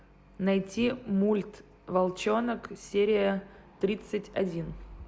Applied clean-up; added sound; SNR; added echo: none; none; none; none.